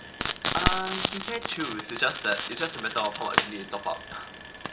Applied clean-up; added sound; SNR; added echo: none; Frying (food); 0 dB; reverberation time 2.9 s.